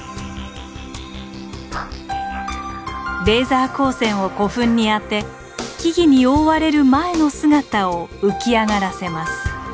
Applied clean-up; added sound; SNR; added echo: none; none; none; none.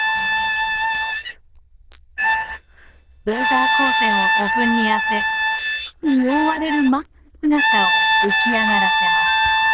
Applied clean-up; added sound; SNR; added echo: neural diffusion model UNIVERSE++.